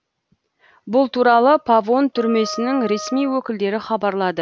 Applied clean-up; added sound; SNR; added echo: none; Wind instrument, woodwind instrument; 15 dB; none.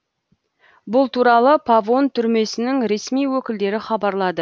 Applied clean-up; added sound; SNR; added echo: none; none; none; none.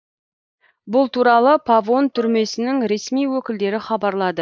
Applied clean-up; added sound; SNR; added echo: neural mask model DeepFilterNet 3.